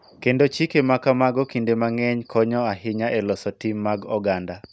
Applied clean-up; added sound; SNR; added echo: none; none; none; none.